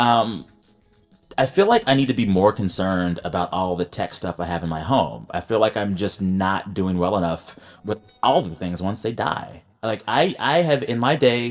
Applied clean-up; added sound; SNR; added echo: neural separator model SepFormer DNS4.